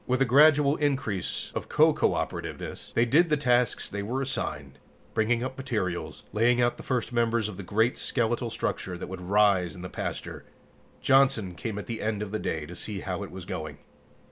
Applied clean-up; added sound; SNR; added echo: none; none; none; none.